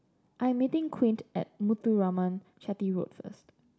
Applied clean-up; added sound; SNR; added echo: none; none; none; none.